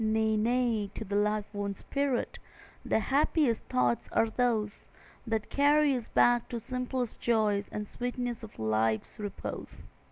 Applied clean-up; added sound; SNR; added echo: none; none; none; none.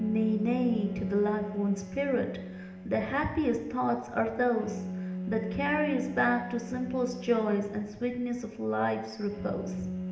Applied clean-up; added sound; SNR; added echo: none; Bowed string instrument; 9 dB; reverberation time 0.8 s.